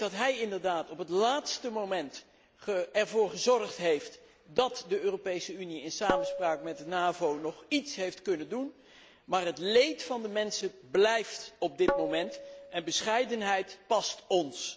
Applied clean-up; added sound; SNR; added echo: none; Tabla; 4 dB; none.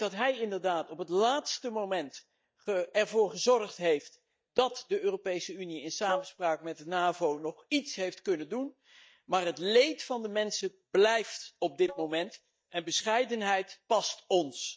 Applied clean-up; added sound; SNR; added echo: neural mask model DeepFilterNet 3.